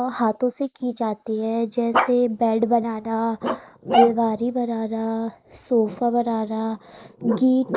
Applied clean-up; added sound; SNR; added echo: neural mask model Resemble Enhance denoiser.